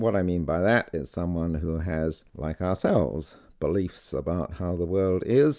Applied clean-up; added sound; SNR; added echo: none; none; none; none.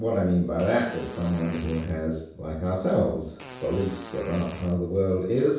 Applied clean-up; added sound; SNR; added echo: none; Fart; 16 dB; reverberation time 0.7 s.